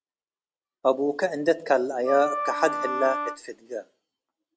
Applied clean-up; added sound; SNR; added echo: none; Wind instrument, woodwind instrument; 3 dB; none.